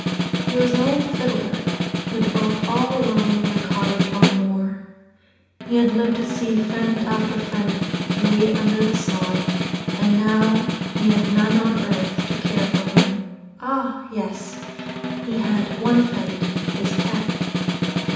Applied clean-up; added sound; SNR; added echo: none; Snare drum; 1 dB; reverberation time 1.1 s.